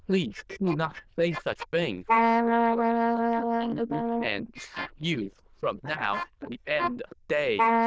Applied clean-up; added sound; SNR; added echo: neural diffusion model UNIVERSE++.